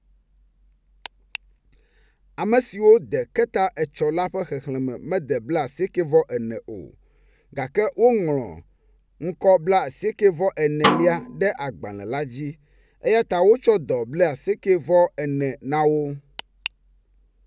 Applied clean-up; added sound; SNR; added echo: none; Snare drum; 4 dB; none.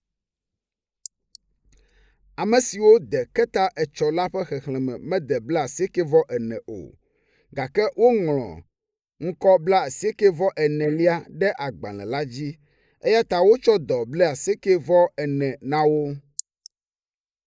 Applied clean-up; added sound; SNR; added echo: neural mask model Resemble Enhance denoiser.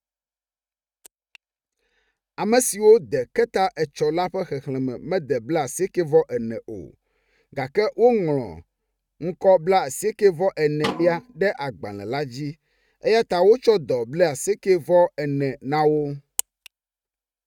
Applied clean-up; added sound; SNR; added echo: neural mask model RNNoise.